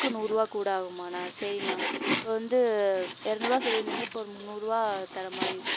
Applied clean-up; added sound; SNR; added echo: none; Frying (food); 5 dB; none.